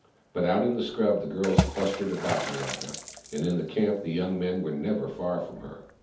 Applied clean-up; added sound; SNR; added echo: none; Water / Splash, splatter; 7 dB; reverberation time 0.6 s.